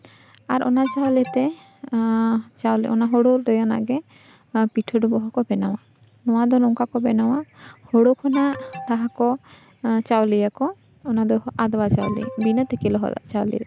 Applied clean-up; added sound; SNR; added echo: none; Alarm; 16 dB; none.